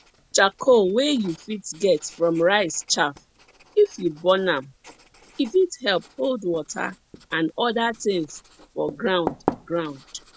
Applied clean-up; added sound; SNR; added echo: none; Writing; 16 dB; none.